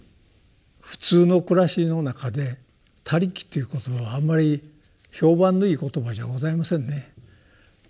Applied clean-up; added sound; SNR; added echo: none; none; none; none.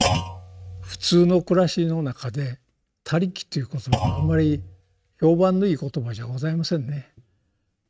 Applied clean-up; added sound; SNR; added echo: neural mask model RNNoise.